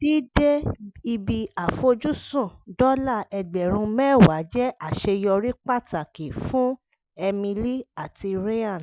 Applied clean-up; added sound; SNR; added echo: none; none; none; none.